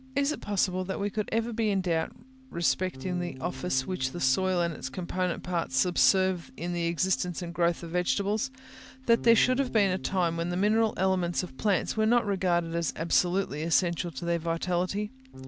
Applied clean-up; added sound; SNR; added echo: none; Bass guitar; 18 dB; none.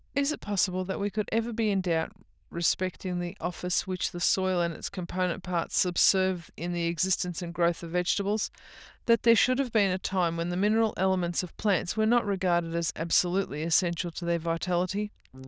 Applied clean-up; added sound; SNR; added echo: neural diffusion model UNIVERSE++.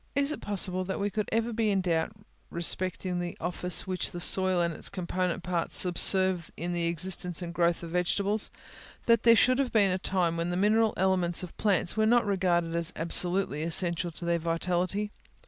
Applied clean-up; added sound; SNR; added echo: none; none; none; none.